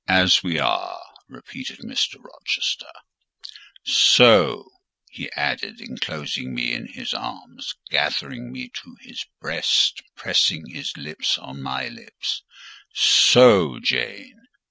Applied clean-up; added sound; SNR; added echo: none; none; none; none.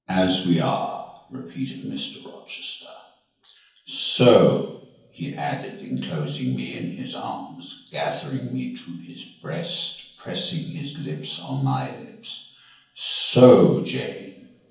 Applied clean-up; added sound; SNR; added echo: none; none; none; reverberation time 0.7 s.